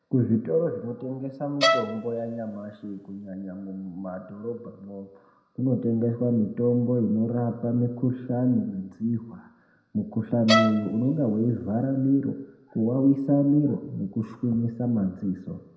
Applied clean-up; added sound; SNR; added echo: none; Bowed string instrument; 3 dB; reverberation time 0.8 s.